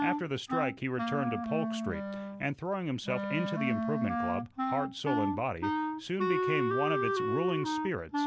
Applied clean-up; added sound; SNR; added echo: none; Wind instrument, woodwind instrument; -1 dB; none.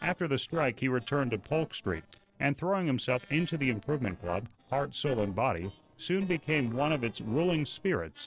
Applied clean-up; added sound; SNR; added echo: neural separator model SepFormer DNS4.